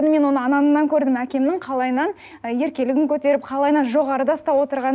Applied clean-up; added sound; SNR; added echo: none; none; none; none.